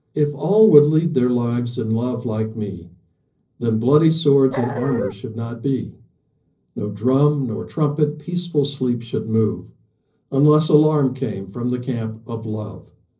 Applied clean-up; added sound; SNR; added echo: neural separator model SepFormer DNS4.